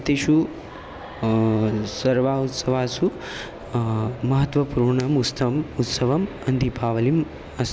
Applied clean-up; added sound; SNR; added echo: none; none; none; none.